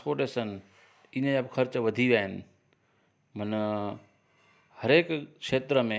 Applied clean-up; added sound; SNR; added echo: none; none; none; none.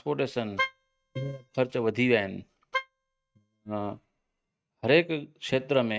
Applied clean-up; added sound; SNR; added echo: neural mask model RNNoise.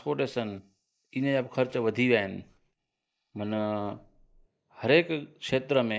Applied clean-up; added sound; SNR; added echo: neural mask model Resemble Enhance denoiser.